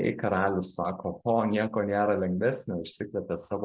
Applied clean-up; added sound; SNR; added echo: none; none; none; none.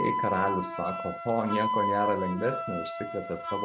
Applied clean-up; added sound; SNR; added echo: none; Wind instrument, woodwind instrument; 1 dB; none.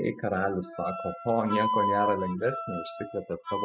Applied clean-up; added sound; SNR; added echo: classical method spectral subtraction.